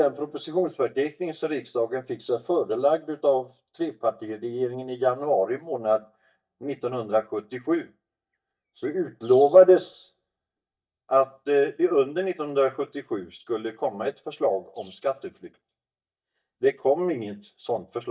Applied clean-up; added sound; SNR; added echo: neural mask model DeepFilterNet 3.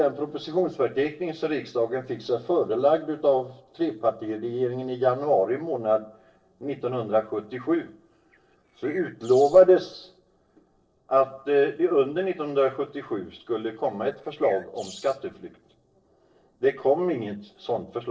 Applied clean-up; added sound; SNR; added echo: neural separator model SepFormer DNS4.